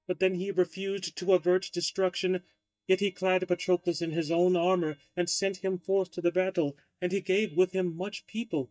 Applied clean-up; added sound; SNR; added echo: neural mask model DeepFilterNet 3.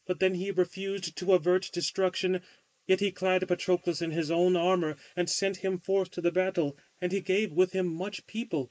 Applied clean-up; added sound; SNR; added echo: neural mask model Resemble Enhance denoiser.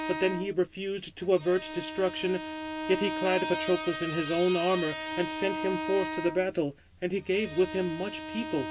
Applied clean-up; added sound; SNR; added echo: none; Bowed string instrument; 7 dB; none.